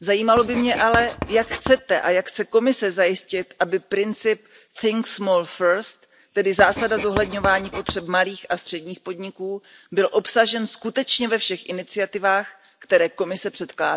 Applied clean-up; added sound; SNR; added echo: none; Writing; 11 dB; none.